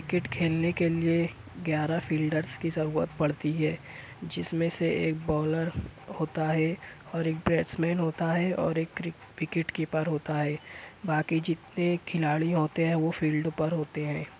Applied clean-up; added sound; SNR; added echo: none; none; none; none.